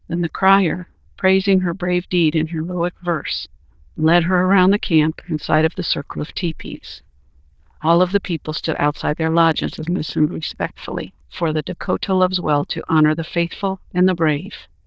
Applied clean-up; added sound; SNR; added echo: neural diffusion model UNIVERSE++.